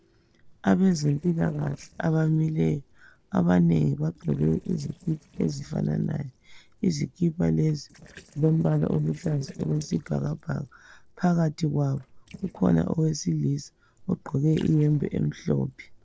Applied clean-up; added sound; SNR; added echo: neural separator model SepFormer DNS4.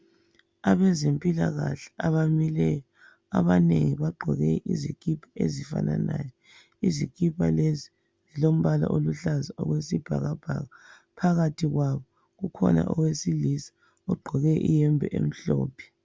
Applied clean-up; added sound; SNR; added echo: none; none; none; none.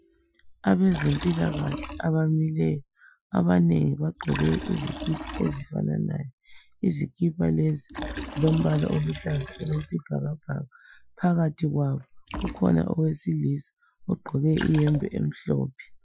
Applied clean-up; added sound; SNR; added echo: classical method Wiener filter.